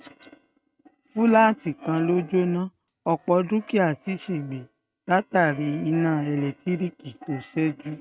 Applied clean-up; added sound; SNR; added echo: neural mask model RNNoise.